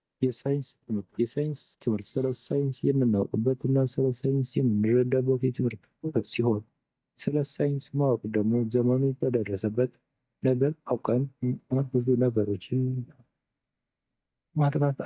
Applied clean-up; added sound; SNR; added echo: neural mask model DeepFilterNet 3.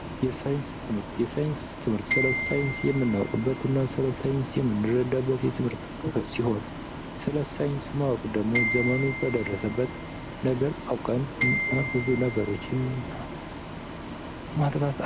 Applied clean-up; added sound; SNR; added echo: none; Glockenspiel + Bus; 6 dB; none.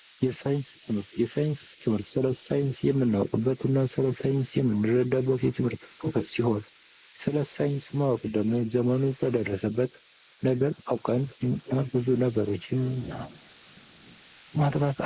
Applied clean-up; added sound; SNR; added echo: neural mask model Resemble Enhance denoiser.